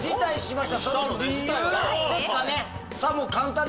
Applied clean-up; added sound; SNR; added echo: none; none; none; none.